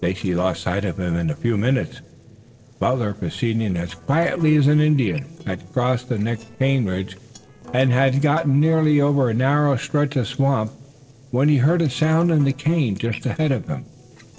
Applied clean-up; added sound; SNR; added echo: neural separator model SepFormer DNS4.